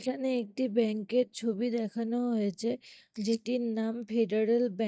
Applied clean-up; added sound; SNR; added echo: neural mask model DeepFilterNet 3.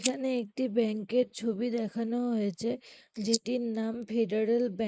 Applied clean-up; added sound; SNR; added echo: neural mask model Resemble Enhance denoiser.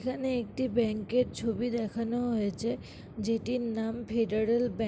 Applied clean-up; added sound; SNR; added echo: none; none; none; none.